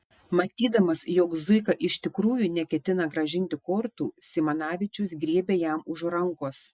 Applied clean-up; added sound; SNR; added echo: none; none; none; none.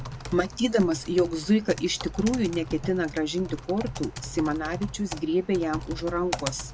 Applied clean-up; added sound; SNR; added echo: none; Typing; 10 dB; none.